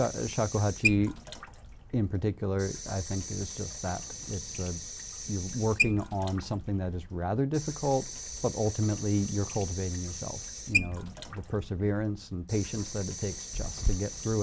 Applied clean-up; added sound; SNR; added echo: none; Sink (filling or washing) / Water tap, faucet; 7 dB; none.